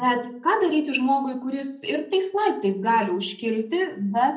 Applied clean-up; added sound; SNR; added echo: none; none; none; reverberation time 0.5 s.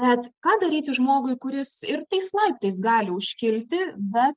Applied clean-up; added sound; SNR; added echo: none; none; none; none.